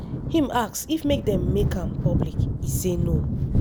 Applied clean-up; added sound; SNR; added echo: none; Thunder / Wind; -2 dB; none.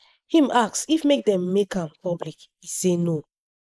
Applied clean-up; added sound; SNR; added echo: neural mask model Resemble Enhance denoiser.